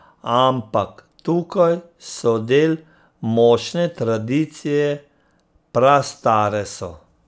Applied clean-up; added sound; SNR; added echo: none; none; none; none.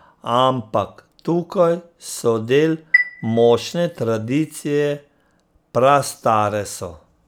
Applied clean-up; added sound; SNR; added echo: none; Chime; 5 dB; none.